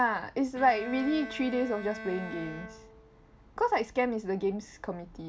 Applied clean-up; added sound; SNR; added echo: none; Bowed string instrument; 15 dB; none.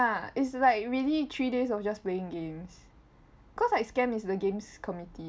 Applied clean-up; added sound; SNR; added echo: none; none; none; none.